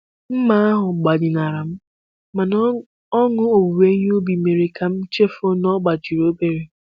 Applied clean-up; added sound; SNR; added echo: none; none; none; none.